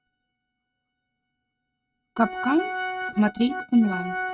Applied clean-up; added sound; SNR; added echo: neural mask model RNNoise.